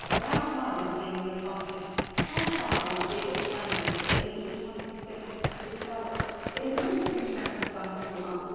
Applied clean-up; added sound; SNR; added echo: none; Crack; 0 dB; reverberation time 2.2 s.